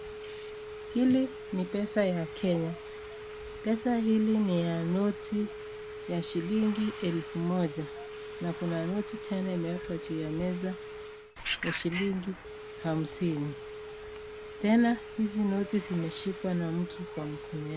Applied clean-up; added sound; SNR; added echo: none; Telephone; 10 dB; none.